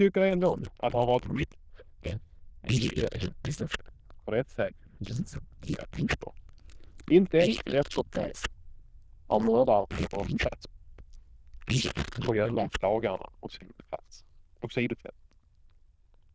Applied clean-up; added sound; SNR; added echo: neural diffusion model UNIVERSE++.